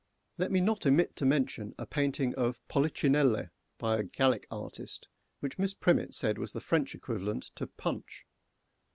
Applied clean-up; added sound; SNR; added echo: none; none; none; none.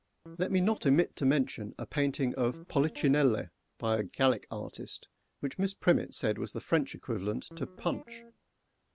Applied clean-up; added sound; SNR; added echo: none; Guitar; 19 dB; none.